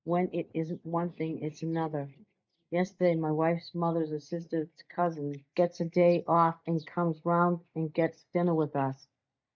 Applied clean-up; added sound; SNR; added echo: neural mask model DeepFilterNet 3.